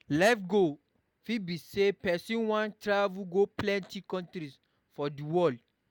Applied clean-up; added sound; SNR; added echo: none; none; none; none.